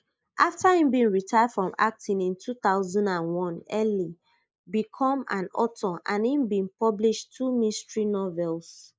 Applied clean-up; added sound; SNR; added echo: neural mask model Resemble Enhance denoiser.